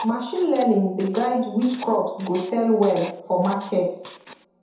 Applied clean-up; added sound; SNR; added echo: none; Writing; 20 dB; reverberation time 0.8 s.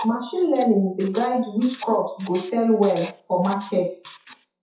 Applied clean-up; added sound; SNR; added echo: classical method WPE with log-MMSE.